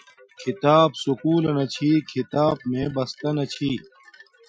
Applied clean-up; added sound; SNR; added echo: classical method Wiener filter.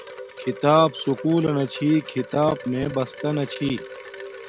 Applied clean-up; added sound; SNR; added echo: none; Wind chime; 14 dB; none.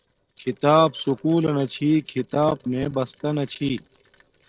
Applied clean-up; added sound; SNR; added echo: neural separator model SepFormer DNS4.